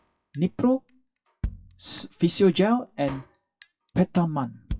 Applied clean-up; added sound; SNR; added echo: classical method WPE with log-MMSE.